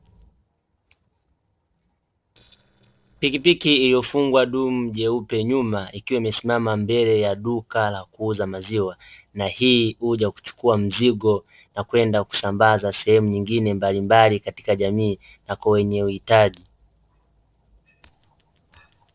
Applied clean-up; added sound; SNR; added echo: neural separator model SepFormer DNS4.